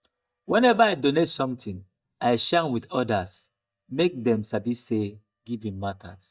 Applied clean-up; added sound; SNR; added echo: neural mask model DeepFilterNet 3.